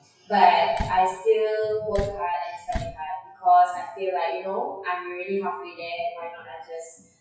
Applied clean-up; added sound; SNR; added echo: classical method WPE with log-MMSE.